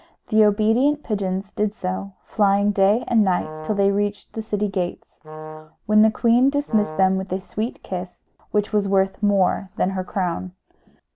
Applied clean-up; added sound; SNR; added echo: none; Brass instrument; 13 dB; none.